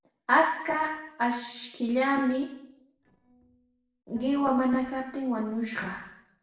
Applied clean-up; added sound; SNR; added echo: neural separator model SepFormer DNS4.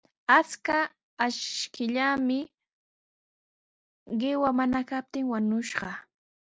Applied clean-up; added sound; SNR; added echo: none; none; none; none.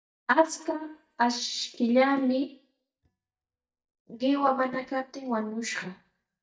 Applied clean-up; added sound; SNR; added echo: neural mask model DeepFilterNet 3.